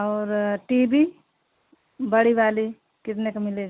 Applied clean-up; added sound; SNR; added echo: none; none; none; none.